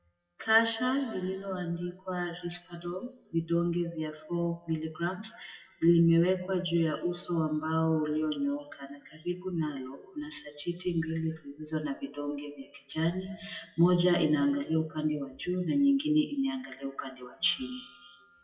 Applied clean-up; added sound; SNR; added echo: classical method WPE with log-MMSE.